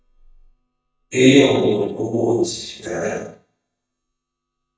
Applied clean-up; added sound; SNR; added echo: neural mask model DeepFilterNet 3.